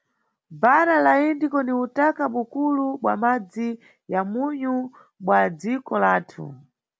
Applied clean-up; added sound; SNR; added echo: none; none; none; none.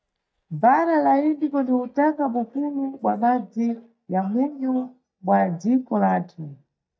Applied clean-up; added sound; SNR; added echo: neural mask model DeepFilterNet 3.